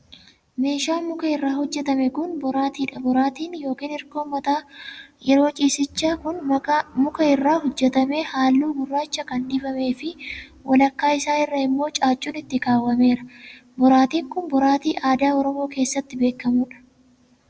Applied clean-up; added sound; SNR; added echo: none; none; none; none.